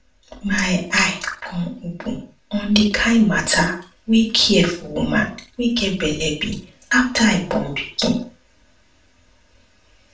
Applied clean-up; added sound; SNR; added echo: none; none; none; reverberation time 0.4 s.